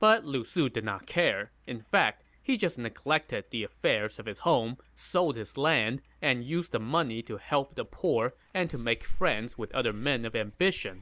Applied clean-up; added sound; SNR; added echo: none; Clock; 11 dB; none.